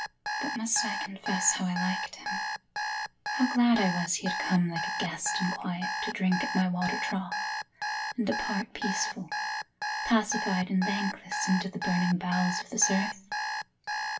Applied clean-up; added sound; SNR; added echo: none; Alarm; 4 dB; reverberation time 0.2 s.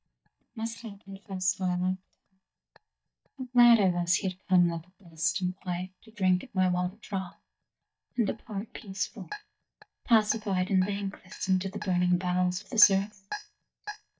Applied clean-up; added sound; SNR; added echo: neural mask model DeepFilterNet 3.